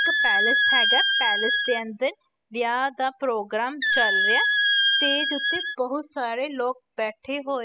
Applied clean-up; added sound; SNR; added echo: classical method spectral subtraction.